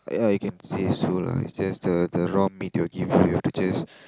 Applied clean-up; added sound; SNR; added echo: none; none; none; none.